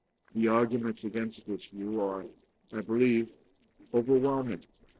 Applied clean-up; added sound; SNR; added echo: neural separator model SepFormer DNS4.